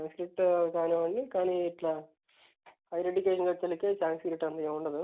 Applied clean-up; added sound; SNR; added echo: none; none; none; none.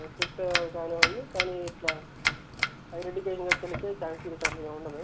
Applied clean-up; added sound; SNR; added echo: none; Domestic sounds, home sounds; -3 dB; none.